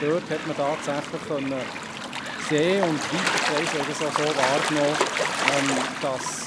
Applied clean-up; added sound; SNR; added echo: none; Gull, seagull / Waves, surf; 1 dB; none.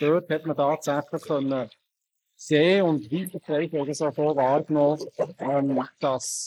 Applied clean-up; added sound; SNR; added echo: neural mask model Resemble Enhance denoiser.